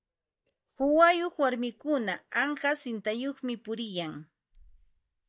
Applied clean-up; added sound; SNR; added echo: neural mask model DeepFilterNet 3.